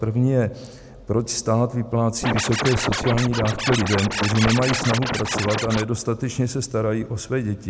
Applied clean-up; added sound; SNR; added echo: none; Scratching (performance technique); 3 dB; none.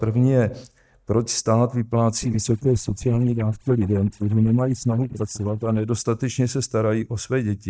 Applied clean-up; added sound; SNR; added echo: neural mask model DeepFilterNet 3.